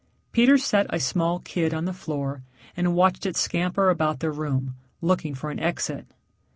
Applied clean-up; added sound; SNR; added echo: none; none; none; none.